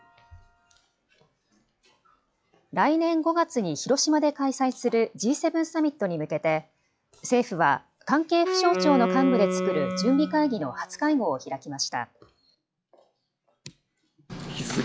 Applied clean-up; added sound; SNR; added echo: classical method log-MMSE.